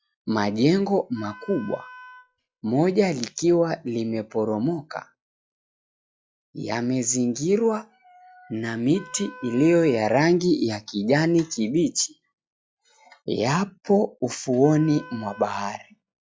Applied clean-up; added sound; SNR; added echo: classical method log-MMSE.